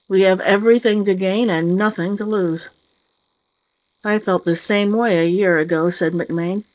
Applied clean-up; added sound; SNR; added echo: neural mask model Resemble Enhance denoiser.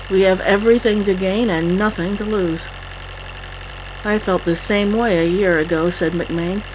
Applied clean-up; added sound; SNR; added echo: none; Idling; 14 dB; none.